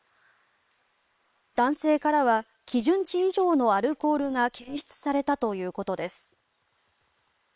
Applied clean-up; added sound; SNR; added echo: neural separator model SepFormer WHAM!.